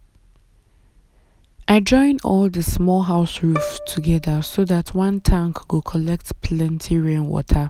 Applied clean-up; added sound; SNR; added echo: none; Bowed string instrument; 15 dB; none.